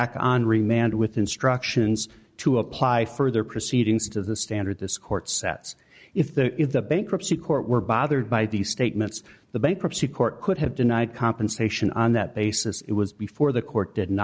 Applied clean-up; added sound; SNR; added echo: none; none; none; none.